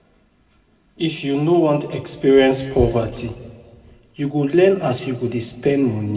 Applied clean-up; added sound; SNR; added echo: none; none; none; reverberation time 1.5 s.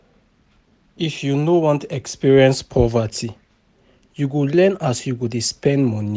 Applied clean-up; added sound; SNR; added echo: none; none; none; none.